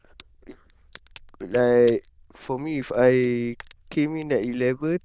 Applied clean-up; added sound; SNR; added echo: neural diffusion model UNIVERSE++.